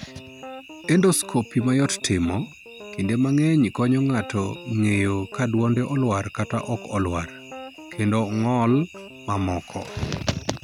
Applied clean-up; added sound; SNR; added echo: none; Piano; 18 dB; none.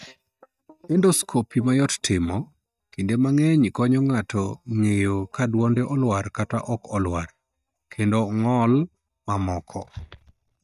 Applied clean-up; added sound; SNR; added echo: neural mask model DeepFilterNet 3.